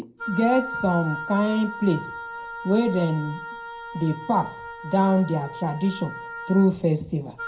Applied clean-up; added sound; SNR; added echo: none; Wind instrument, woodwind instrument; 11 dB; reverberation time 0.2 s.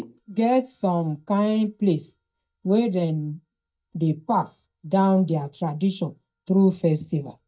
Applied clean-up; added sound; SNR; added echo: neural mask model DeepFilterNet 3.